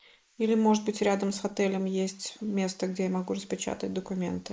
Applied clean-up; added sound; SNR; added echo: neural mask model Resemble Enhance denoiser.